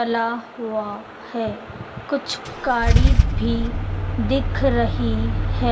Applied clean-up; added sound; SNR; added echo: none; Idling / Engine starting / Car; -3 dB; reverberation time 2.7 s.